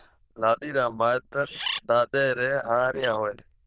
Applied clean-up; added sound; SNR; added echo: neural diffusion model UNIVERSE++.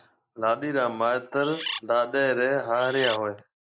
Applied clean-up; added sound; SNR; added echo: neural mask model Resemble Enhance denoiser.